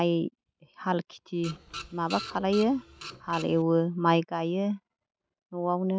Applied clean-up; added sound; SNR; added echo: none; Printer; 14 dB; none.